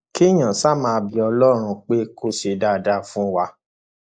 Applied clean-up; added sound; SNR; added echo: neural mask model Resemble Enhance denoiser.